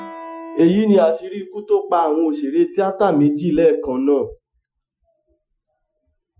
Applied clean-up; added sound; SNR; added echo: classical method Wiener filter.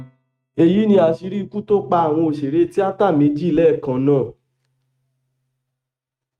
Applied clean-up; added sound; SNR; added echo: neural mask model RNNoise.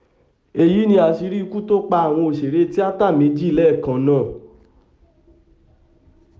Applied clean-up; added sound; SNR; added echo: none; none; none; none.